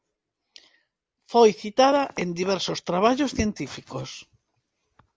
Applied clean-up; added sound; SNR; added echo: none; none; none; none.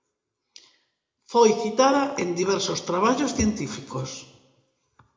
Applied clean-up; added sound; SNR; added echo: none; none; none; reverberation time 0.7 s.